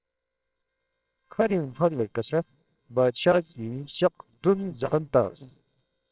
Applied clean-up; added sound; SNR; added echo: neural separator model SepFormer WHAMR!.